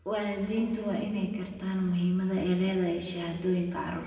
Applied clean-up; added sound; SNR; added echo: none; none; none; reverberation time 1.9 s.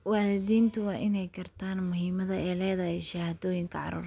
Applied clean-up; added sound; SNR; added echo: none; none; none; none.